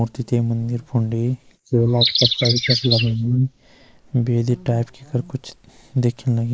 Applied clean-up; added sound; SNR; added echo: neural mask model Resemble Enhance denoiser.